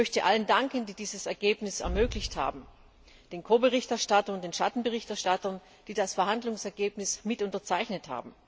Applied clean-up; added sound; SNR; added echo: none; Boom; 10 dB; none.